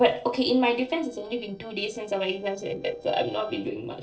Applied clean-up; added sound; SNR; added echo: neural separator model SepFormer DNS4.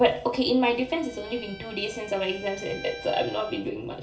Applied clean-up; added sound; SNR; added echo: none; Bowed string instrument; 18 dB; reverberation time 0.2 s.